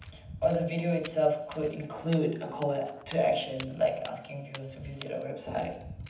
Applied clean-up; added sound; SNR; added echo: none; Walk, footsteps; 17 dB; reverberation time 0.8 s.